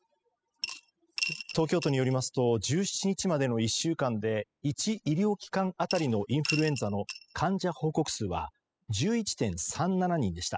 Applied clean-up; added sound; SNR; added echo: classical method spectral subtraction.